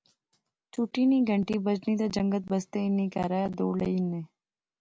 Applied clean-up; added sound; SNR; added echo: none; none; none; none.